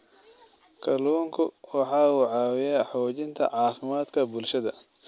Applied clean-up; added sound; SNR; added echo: none; none; none; none.